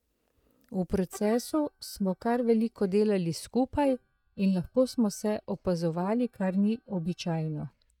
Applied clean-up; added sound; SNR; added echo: neural mask model DeepFilterNet 3.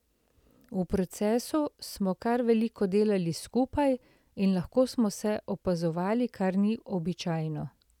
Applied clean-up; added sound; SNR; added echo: none; none; none; none.